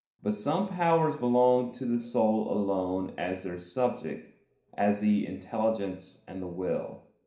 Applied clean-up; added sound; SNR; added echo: none; none; none; reverberation time 0.5 s.